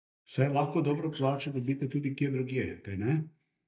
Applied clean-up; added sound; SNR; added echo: neural mask model DeepFilterNet 3.